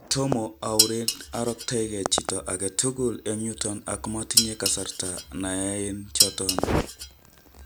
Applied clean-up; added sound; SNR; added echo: none; Dishes, pots, and pans; -1 dB; none.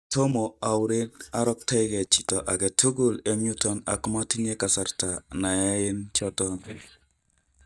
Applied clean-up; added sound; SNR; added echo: neural mask model DeepFilterNet 3.